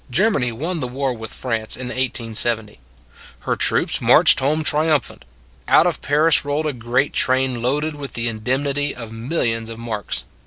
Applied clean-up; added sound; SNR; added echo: none; none; none; none.